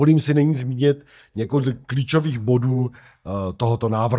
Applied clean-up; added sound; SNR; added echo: neural mask model DeepFilterNet 3.